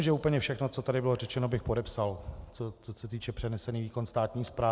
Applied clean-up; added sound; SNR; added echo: none; none; none; none.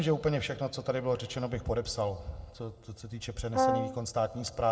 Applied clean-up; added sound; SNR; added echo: none; Brass instrument; -2 dB; reverberation time 0.8 s.